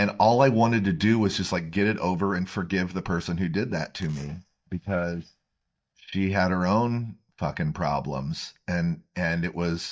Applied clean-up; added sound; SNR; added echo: neural mask model DeepFilterNet 3.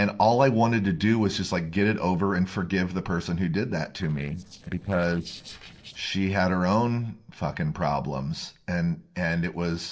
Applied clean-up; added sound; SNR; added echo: neural separator model SepFormer DNS4.